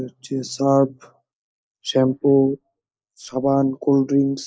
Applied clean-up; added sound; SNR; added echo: neural mask model Resemble Enhance denoiser.